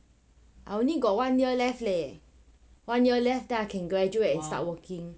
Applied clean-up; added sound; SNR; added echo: none; none; none; none.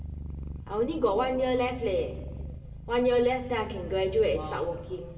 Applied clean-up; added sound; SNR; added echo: none; Purr; 11 dB; reverberation time 1.3 s.